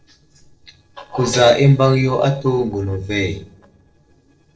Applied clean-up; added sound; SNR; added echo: neural separator model SepFormer DNS4.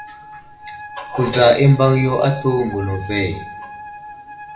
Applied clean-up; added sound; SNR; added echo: none; Wind instrument, woodwind instrument; 16 dB; reverberation time 0.4 s.